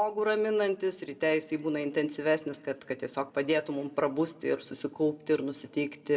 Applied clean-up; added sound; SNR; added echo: none; none; none; reverberation time 1.2 s.